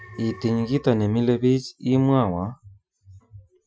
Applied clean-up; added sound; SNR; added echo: classical method Wiener filter.